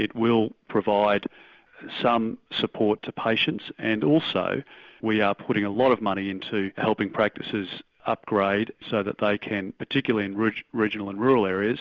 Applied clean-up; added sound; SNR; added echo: none; none; none; none.